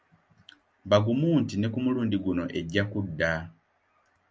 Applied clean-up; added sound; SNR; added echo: none; none; none; none.